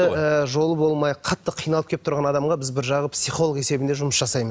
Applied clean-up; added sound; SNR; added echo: none; none; none; none.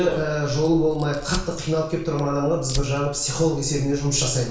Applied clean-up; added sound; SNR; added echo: none; Fire; 11 dB; reverberation time 0.6 s.